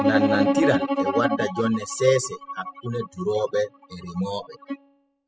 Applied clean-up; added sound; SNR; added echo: classical method spectral subtraction.